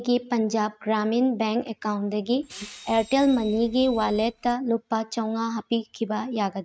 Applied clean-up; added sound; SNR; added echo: neural mask model RNNoise.